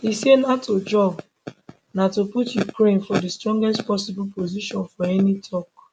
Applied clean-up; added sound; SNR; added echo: none; none; none; none.